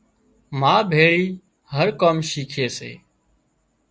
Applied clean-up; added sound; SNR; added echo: none; none; none; none.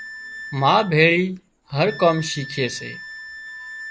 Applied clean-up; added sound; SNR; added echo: none; Wind instrument, woodwind instrument; 15 dB; none.